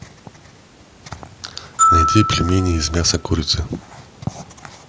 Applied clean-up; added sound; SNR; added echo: none; Glockenspiel; 2 dB; none.